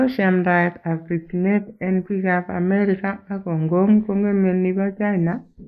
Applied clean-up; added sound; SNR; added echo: neural mask model Resemble Enhance denoiser.